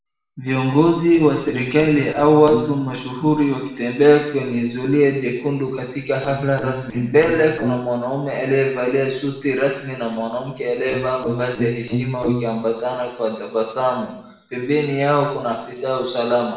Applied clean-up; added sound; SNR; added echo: neural separator model SepFormer DNS4.